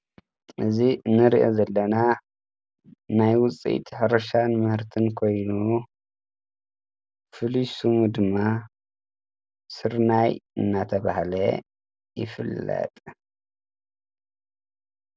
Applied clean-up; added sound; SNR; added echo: none; none; none; none.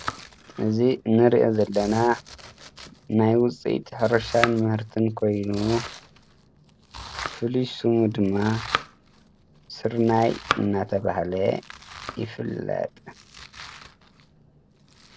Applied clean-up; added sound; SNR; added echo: none; Domestic sounds, home sounds; 12 dB; none.